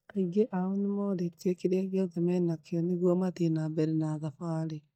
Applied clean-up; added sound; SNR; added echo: neural mask model DeepFilterNet 3.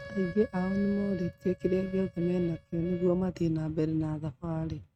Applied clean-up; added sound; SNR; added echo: neural mask model RNNoise.